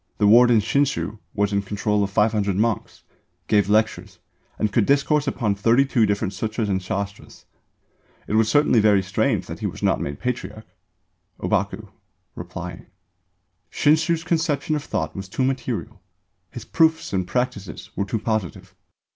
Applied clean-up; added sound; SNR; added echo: none; none; none; none.